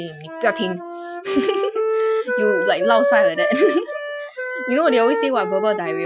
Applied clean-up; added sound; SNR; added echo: classical method Wiener filter.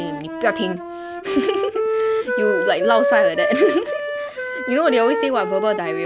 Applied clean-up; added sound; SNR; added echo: none; Wind instrument, woodwind instrument; 1 dB; none.